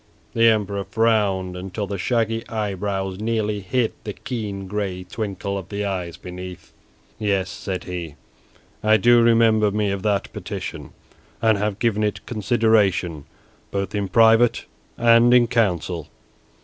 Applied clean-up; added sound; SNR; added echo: none; none; none; none.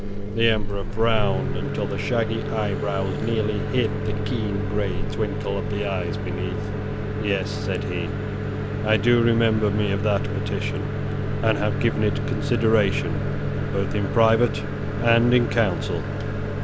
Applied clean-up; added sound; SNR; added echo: none; Microwave oven; 0 dB; none.